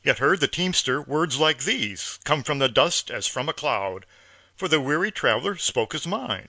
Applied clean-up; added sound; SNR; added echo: none; none; none; none.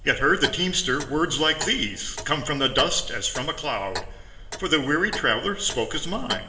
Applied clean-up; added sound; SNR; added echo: none; Clock; 10 dB; reverberation time 1.1 s.